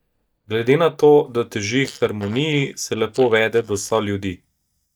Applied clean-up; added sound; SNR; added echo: neural mask model DeepFilterNet 3.